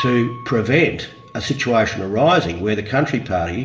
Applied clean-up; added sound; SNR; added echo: none; Piano; 18 dB; reverberation time 0.9 s.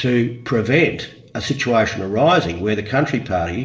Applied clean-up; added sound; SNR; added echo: neural separator model SepFormer DNS4.